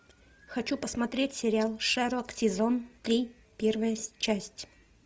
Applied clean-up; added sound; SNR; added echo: none; none; none; none.